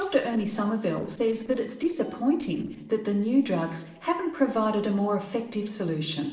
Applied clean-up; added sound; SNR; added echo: neural separator model SepFormer DNS4.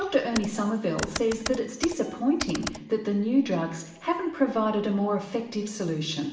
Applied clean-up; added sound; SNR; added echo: none; Computer keyboard; 11 dB; reverberation time 0.8 s.